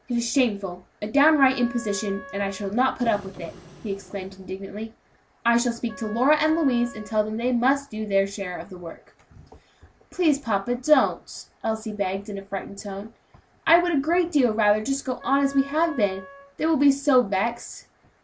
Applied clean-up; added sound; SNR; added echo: none; Printer + Wind instrument, woodwind instrument; 19 dB; none.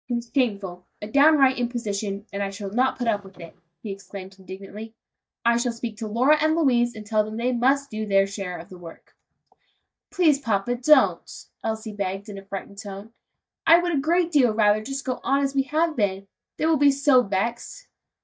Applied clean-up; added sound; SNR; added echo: neural mask model DeepFilterNet 3.